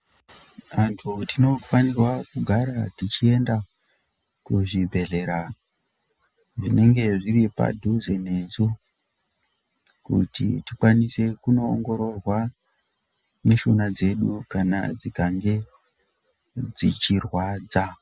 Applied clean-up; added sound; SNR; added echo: none; none; none; none.